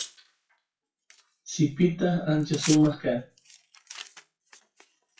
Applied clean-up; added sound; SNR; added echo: classical method WPE with log-MMSE.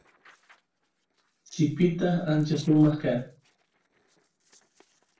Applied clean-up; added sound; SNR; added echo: neural separator model SepFormer DNS4.